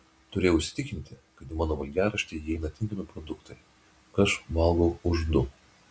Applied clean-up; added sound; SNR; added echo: none; none; none; none.